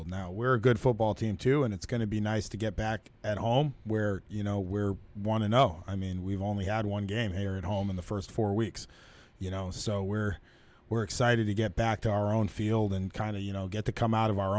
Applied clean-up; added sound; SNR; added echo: none; none; none; none.